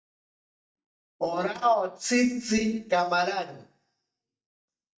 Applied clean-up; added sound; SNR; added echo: neural mask model DeepFilterNet 3.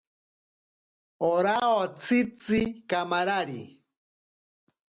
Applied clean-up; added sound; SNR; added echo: none; none; none; none.